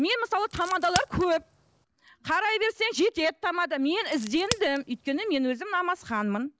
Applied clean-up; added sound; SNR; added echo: none; Crack; 11 dB; none.